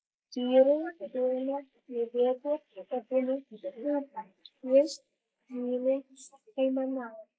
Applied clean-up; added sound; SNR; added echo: neural mask model Resemble Enhance denoiser.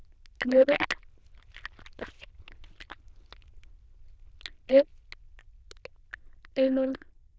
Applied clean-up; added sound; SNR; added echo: neural diffusion model UNIVERSE++.